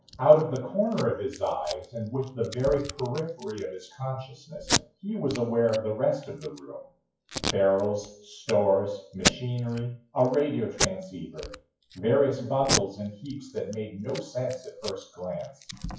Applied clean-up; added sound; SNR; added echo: classical method WPE with log-MMSE.